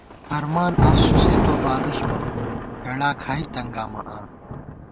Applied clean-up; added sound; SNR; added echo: none; Thunder; -5 dB; none.